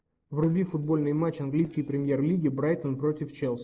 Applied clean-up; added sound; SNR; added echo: neural separator model SepFormer DNS4.